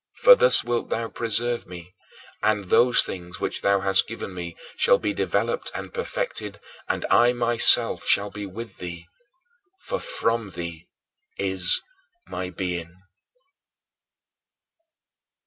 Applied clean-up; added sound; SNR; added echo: none; none; none; none.